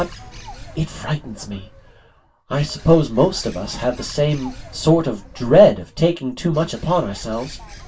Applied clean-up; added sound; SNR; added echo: none; Bird; 19 dB; reverberation time 0.1 s.